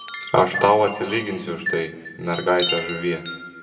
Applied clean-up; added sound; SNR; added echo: none; Wind chime; 7 dB; reverberation time 1.2 s.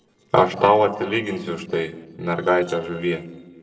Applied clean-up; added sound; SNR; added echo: neural separator model SepFormer DNS4.